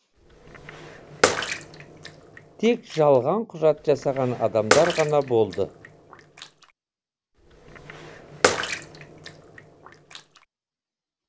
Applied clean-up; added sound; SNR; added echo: none; Bathtub (filling or washing) / Water / Splash, splatter; 4 dB; none.